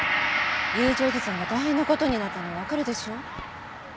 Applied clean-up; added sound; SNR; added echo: none; Gong; 2 dB; none.